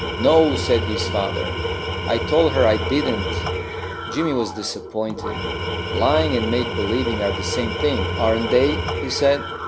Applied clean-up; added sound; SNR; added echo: none; Tools; 3 dB; none.